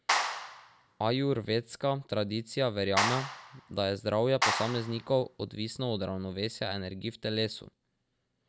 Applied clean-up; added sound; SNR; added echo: none; Clapping; 1 dB; none.